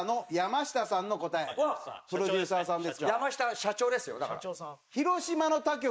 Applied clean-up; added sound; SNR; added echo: neural mask model Resemble Enhance denoiser.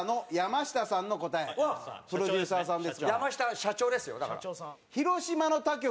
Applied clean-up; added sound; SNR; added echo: none; none; none; none.